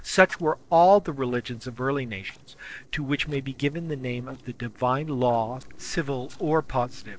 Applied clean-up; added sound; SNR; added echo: neural separator model SepFormer DNS4.